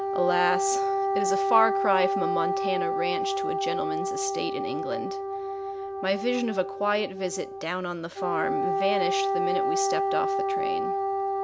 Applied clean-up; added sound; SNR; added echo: none; Wind instrument, woodwind instrument; -2 dB; none.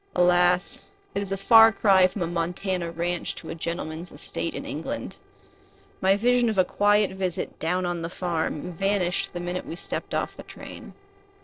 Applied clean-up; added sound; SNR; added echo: neural separator model SepFormer DNS4.